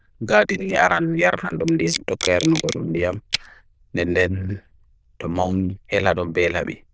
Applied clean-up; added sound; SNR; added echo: neural diffusion model UNIVERSE++.